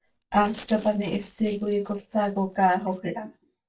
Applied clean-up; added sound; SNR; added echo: neural mask model DeepFilterNet 3.